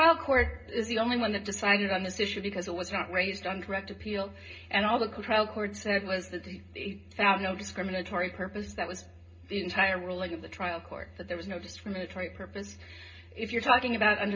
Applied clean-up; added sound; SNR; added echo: none; none; none; reverberation time 0.2 s.